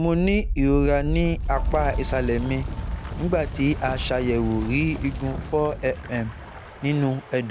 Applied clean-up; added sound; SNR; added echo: none; Wind; 5 dB; none.